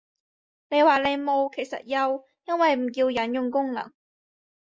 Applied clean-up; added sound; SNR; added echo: none; none; none; none.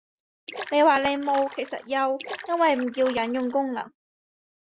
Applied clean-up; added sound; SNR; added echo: none; Splash, splatter; 15 dB; none.